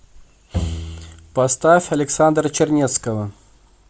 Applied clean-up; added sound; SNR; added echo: none; Bowed string instrument; 9 dB; none.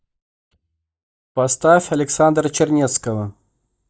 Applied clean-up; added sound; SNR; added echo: neural mask model DeepFilterNet 3.